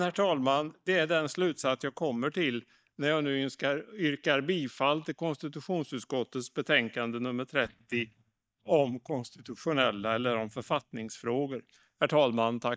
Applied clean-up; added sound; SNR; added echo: neural mask model DeepFilterNet 3.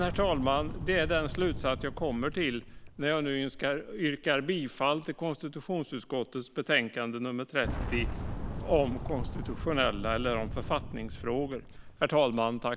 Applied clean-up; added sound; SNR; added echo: none; Boom; 8 dB; none.